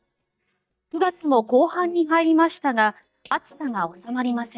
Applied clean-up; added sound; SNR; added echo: neural mask model DeepFilterNet 3.